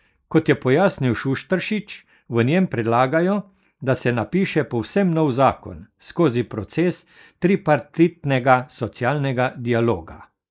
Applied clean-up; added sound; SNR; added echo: neural mask model Resemble Enhance denoiser.